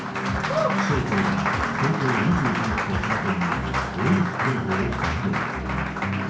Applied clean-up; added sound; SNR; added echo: none; Applause; 2 dB; reverberation time 0.6 s.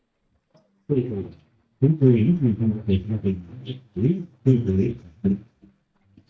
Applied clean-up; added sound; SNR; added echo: neural mask model DeepFilterNet 3.